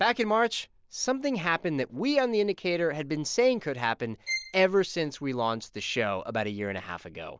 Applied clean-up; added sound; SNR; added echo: none; Bowed string instrument; 10 dB; none.